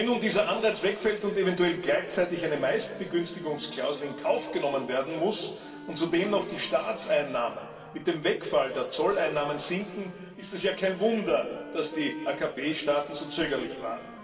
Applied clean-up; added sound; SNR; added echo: none; Wind instrument, woodwind instrument; 18 dB; reverberation time 2.2 s.